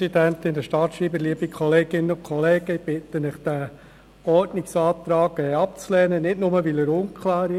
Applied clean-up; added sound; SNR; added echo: none; none; none; none.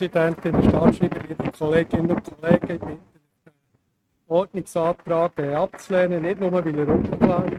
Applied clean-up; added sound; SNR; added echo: neural mask model RNNoise.